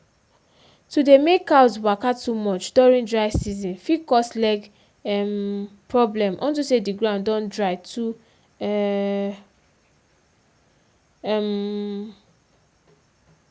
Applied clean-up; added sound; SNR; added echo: none; none; none; none.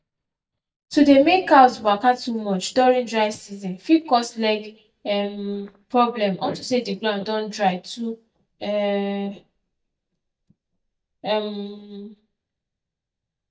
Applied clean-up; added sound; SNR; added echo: neural mask model DeepFilterNet 3.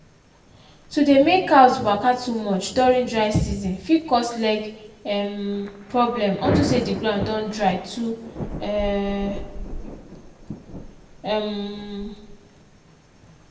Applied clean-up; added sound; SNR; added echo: none; Thunder / Rain; 11 dB; reverberation time 0.7 s.